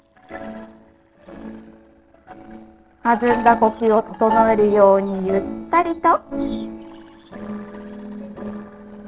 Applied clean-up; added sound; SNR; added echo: neural separator model SepFormer DNS4.